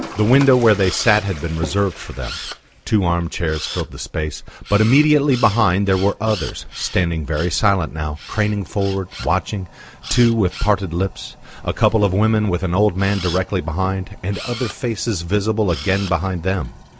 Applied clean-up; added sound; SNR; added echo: none; Toilet flush + Camera; 16 dB; none.